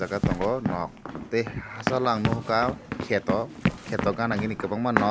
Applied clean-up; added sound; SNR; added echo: none; Run; 3 dB; none.